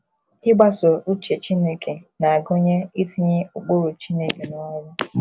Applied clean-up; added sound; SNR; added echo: none; none; none; none.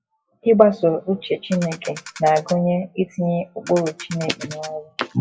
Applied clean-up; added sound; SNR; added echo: classical method WPE with log-MMSE.